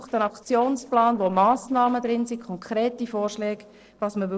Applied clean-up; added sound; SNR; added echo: neural separator model SepFormer DNS4.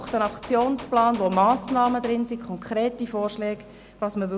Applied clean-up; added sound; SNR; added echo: none; Gunshot, gunfire; 16 dB; none.